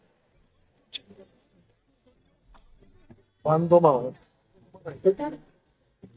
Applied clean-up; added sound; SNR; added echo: neural mask model DeepFilterNet 3.